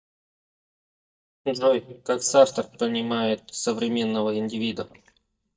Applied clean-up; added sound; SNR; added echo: neural mask model DeepFilterNet 3.